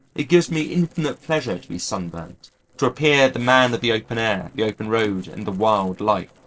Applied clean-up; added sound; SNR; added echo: neural separator model SepFormer DNS4.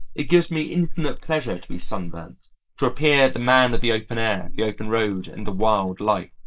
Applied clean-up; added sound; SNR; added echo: neural mask model Resemble Enhance denoiser.